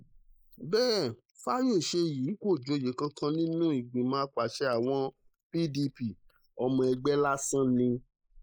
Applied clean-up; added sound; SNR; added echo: neural mask model Resemble Enhance denoiser.